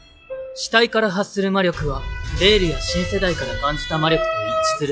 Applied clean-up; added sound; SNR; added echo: classical method log-MMSE.